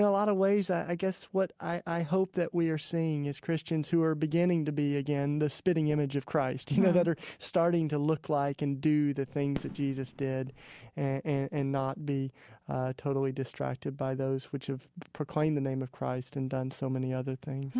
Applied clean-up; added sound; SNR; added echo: none; Fireworks; 16 dB; none.